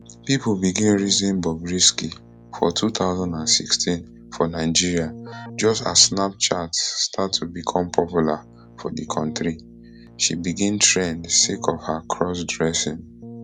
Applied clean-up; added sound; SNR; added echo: none; Keyboard (musical); 19 dB; none.